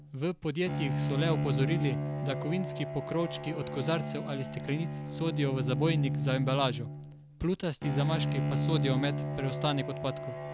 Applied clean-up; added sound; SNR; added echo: none; Bowed string instrument; 0 dB; none.